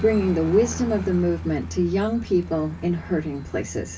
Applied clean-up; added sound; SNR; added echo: none; Aircraft; 11 dB; reverberation time 0.2 s.